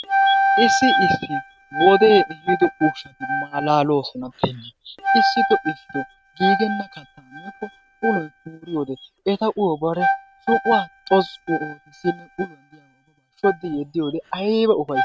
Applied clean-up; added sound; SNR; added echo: neural mask model RNNoise.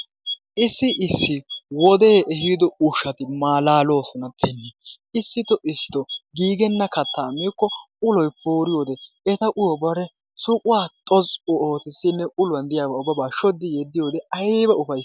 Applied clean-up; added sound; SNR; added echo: none; none; none; none.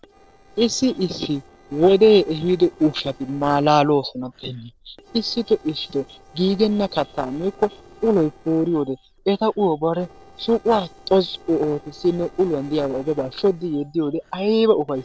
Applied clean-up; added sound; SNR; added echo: neural separator model SepFormer DNS4.